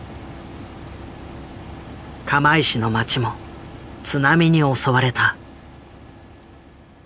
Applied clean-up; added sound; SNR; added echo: none; none; none; none.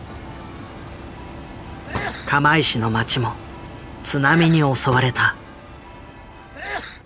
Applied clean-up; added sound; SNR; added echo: none; Sneeze / Church bell + Fireworks; 13 dB; none.